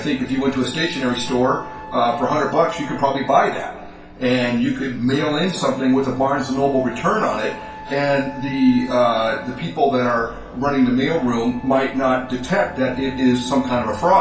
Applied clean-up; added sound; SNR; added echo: none; Wind instrument, woodwind instrument; 19 dB; reverberation time 0.3 s.